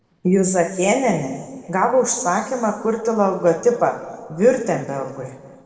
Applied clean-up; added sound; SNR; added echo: neural separator model SepFormer DNS4.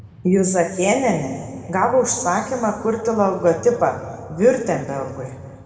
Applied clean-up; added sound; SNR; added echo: none; Train; 20 dB; reverberation time 1.9 s.